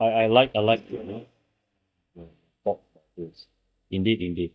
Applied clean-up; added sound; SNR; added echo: neural mask model DeepFilterNet 3.